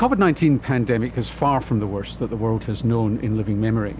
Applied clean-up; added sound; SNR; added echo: none; Boat, Water vehicle; 16 dB; none.